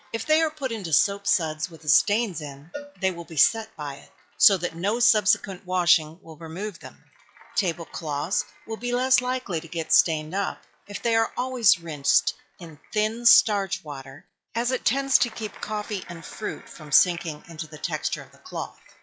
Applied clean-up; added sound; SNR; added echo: classical method log-MMSE.